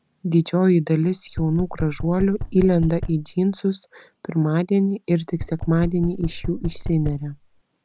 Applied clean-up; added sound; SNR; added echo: none; Knock; 9 dB; none.